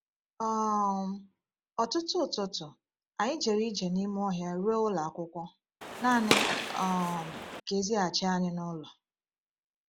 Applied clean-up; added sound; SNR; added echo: none; Gunshot, gunfire; 0 dB; none.